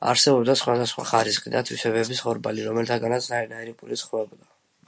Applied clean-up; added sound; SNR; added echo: none; none; none; none.